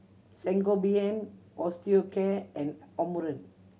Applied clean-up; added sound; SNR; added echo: none; none; none; none.